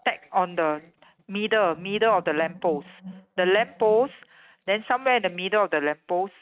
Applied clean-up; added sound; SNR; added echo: neural mask model RNNoise.